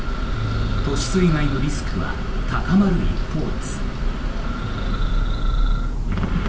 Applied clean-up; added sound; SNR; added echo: none; Church bell; -3 dB; reverberation time 0.3 s.